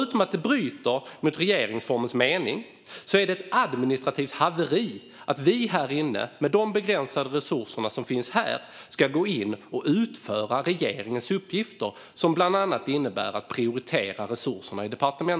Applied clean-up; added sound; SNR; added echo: none; none; none; none.